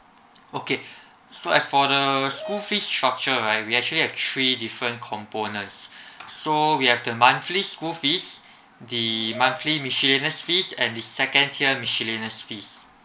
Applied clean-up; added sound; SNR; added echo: none; Brass instrument; 15 dB; none.